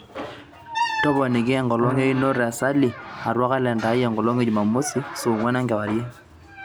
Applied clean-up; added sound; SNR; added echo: none; none; none; none.